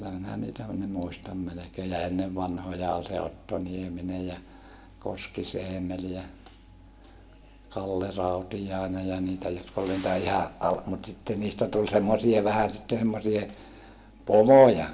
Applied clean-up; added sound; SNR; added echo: none; none; none; reverberation time 1.7 s.